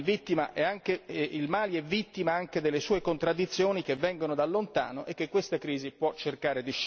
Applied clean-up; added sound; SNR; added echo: none; none; none; none.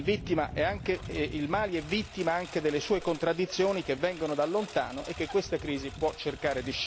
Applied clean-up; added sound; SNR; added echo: none; Engine; 13 dB; none.